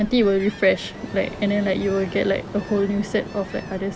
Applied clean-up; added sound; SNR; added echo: none; Ocean; 13 dB; none.